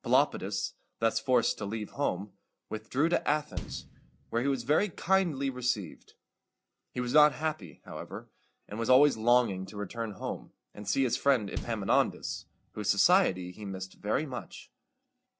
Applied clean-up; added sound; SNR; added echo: none; Bass drum; 15 dB; none.